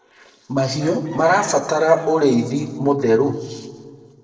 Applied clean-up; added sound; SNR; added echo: neural separator model SepFormer DNS4.